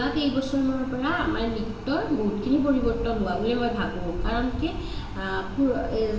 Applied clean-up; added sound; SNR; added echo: none; none; none; reverberation time 0.9 s.